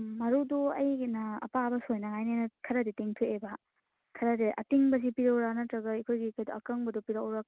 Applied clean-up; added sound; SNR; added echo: none; none; none; none.